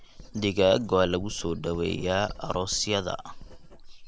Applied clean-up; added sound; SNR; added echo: none; Writing; 14 dB; none.